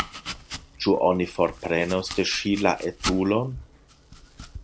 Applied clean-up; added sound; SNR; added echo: none; Domestic sounds, home sounds; 12 dB; none.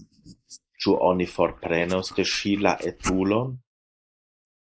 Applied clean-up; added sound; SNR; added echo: neural mask model Resemble Enhance denoiser.